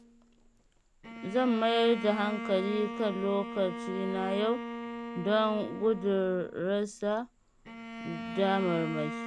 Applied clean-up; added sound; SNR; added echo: none; Bowed string instrument; 9 dB; none.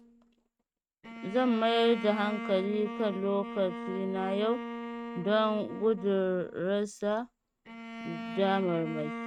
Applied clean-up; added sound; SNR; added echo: neural mask model RNNoise.